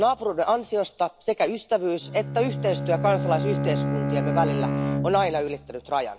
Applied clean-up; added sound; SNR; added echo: none; Bowed string instrument; 4 dB; none.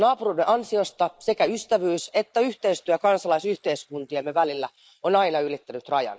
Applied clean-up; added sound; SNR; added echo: neural mask model Resemble Enhance denoiser.